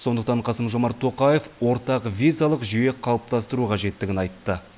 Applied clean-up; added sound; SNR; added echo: none; none; none; none.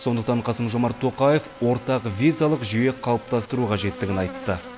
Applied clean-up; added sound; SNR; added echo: none; Buzz; 17 dB; none.